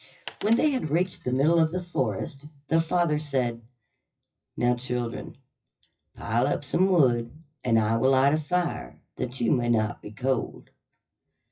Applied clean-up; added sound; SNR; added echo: classical method WPE with log-MMSE.